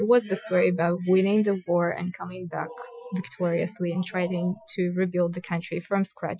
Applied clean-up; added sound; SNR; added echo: classical method Wiener filter.